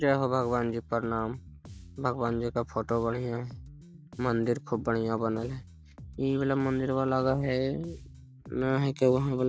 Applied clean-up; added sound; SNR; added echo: none; Bass guitar; 18 dB; none.